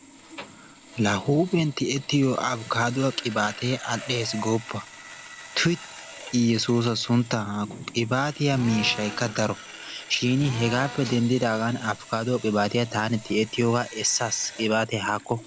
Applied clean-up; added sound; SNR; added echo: none; Drill + Sawing; 16 dB; none.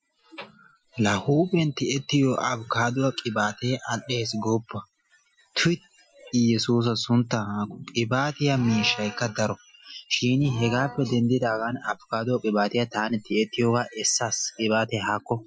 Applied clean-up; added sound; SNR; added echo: classical method Wiener filter.